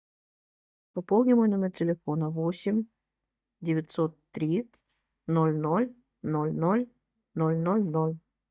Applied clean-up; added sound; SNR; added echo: neural mask model DeepFilterNet 3.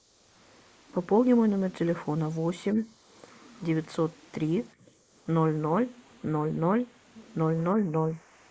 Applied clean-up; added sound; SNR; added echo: neural mask model Resemble Enhance denoiser.